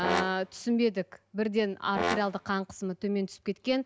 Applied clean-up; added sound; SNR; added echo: none; Brass instrument; 7 dB; none.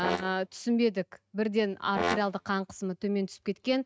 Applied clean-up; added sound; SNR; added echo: neural mask model RNNoise.